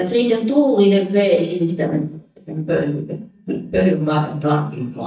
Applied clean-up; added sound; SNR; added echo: neural mask model DeepFilterNet 3.